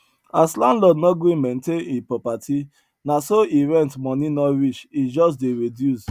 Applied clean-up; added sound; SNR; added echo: none; none; none; none.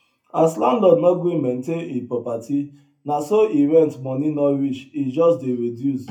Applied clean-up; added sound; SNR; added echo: none; none; none; reverberation time 0.3 s.